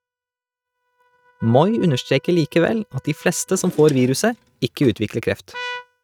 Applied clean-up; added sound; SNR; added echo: neural mask model RNNoise.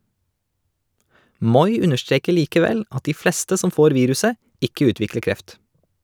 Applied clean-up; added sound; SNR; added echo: none; none; none; none.